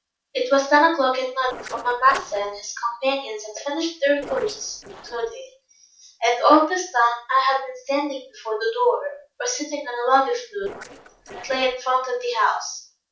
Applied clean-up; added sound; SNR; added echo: neural separator model SepFormer DNS4.